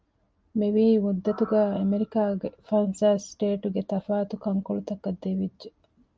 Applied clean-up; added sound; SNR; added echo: none; none; none; none.